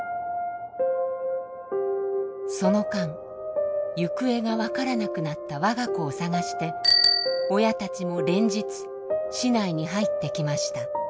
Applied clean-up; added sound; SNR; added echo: none; Bicycle bell; 1 dB; none.